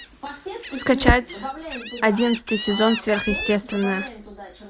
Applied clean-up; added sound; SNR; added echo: none; Gull, seagull; 10 dB; none.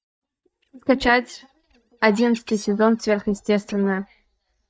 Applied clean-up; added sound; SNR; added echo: neural mask model DeepFilterNet 3.